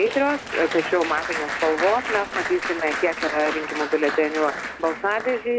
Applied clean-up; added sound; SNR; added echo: none; Applause; 6 dB; none.